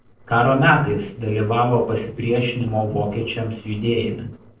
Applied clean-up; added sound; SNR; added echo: neural separator model SepFormer DNS4.